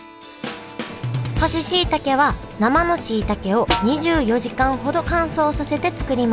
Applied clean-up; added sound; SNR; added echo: none; Snare drum; 6 dB; none.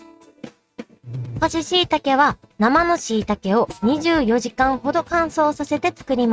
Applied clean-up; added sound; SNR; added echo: neural mask model RNNoise.